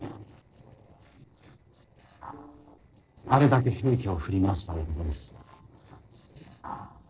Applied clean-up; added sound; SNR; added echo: neural separator model SepFormer DNS4.